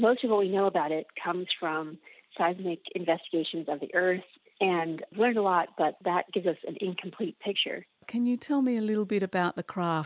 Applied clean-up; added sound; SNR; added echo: none; none; none; none.